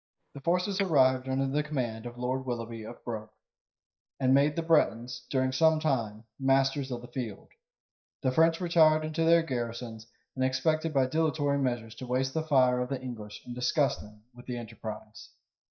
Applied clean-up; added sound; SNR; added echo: neural mask model DeepFilterNet 3.